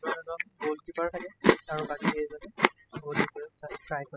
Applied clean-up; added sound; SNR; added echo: classical method spectral subtraction.